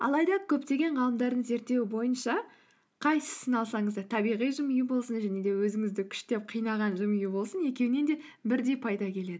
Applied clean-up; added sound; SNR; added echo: none; none; none; none.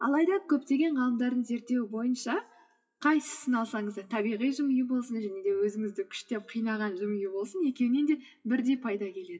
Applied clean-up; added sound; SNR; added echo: classical method WPE with log-MMSE.